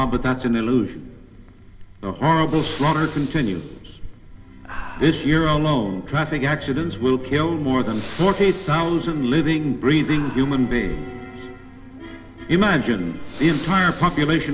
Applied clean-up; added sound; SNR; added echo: none; Breathing; 14 dB; reverberation time 1.6 s.